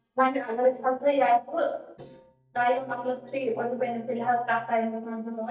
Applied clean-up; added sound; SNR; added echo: neural mask model DeepFilterNet 3.